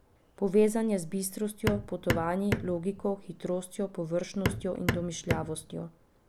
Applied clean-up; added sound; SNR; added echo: none; Hammer; 2 dB; none.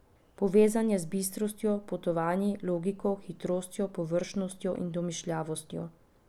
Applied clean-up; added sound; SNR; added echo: none; none; none; none.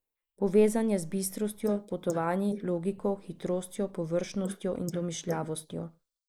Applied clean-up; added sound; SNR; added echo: neural mask model Resemble Enhance denoiser.